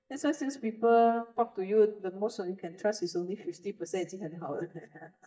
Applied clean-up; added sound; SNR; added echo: neural mask model DeepFilterNet 3.